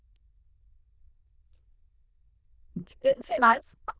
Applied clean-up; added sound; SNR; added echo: neural diffusion model UNIVERSE++.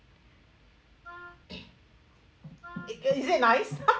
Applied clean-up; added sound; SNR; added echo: none; Wind instrument, woodwind instrument; 19 dB; none.